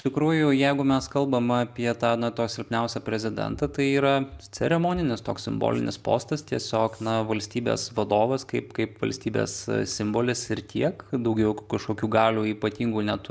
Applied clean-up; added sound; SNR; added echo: none; none; none; none.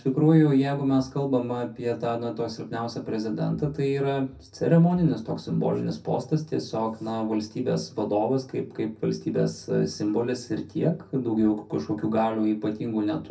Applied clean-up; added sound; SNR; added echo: none; none; none; reverberation time 0.3 s.